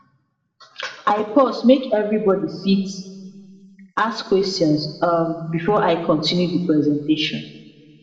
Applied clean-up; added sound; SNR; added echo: none; none; none; reverberation time 1.4 s.